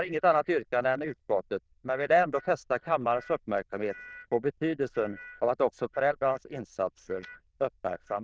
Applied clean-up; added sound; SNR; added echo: neural diffusion model UNIVERSE++.